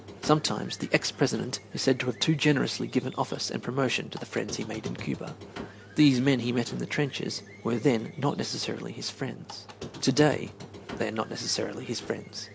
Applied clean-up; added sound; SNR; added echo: none; Squeak; 16 dB; none.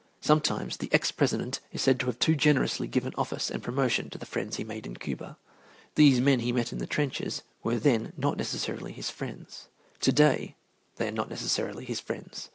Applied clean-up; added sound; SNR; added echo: none; none; none; none.